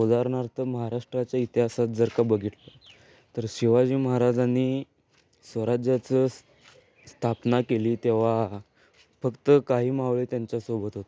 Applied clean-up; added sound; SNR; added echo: none; none; none; none.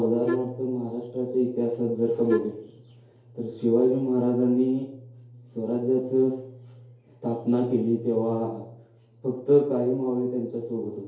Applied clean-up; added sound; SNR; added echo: none; Wind instrument, woodwind instrument; 7 dB; reverberation time 2.4 s.